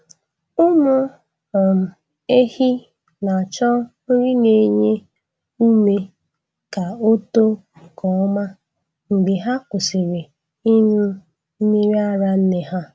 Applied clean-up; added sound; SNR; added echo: none; none; none; none.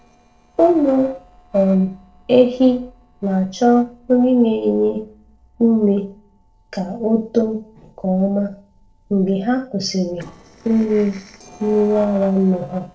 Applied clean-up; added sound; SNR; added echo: neural separator model SepFormer DNS4.